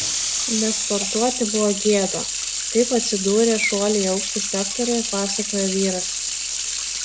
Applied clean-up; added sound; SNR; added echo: none; Sink (filling or washing) / Water tap, faucet; 2 dB; none.